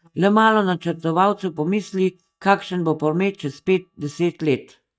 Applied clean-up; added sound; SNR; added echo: neural mask model DeepFilterNet 3.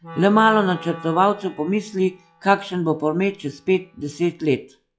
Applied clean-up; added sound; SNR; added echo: classical method log-MMSE.